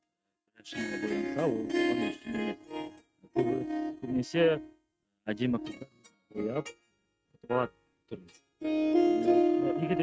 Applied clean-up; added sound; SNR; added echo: neural mask model RNNoise.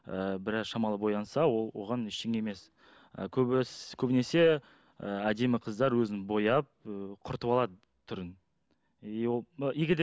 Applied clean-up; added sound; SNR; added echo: none; none; none; none.